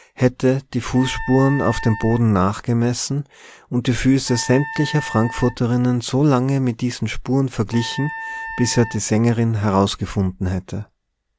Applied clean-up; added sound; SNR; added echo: none; Wind instrument, woodwind instrument; 12 dB; none.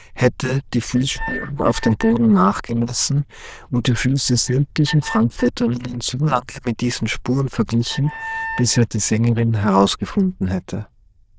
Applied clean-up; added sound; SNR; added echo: neural diffusion model UNIVERSE++.